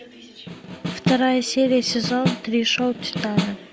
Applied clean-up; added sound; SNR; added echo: none; Snare drum; 5 dB; none.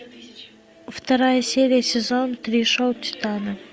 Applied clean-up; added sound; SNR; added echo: none; none; none; none.